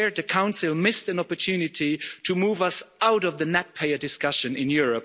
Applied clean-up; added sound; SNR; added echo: none; none; none; none.